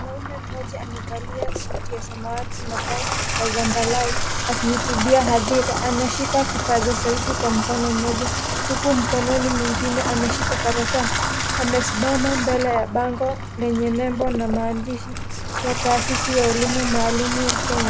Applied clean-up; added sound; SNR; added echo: none; Bathtub (filling or washing) / Water tap, faucet; 1 dB; none.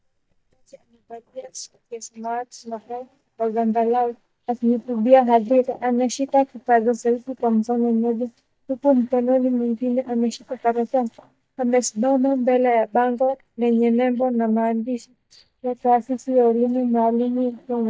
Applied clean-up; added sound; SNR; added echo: neural mask model DeepFilterNet 3.